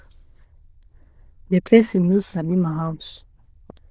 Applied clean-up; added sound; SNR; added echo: neural diffusion model UNIVERSE++.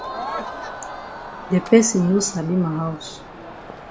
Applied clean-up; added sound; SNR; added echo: none; Crowd; 11 dB; none.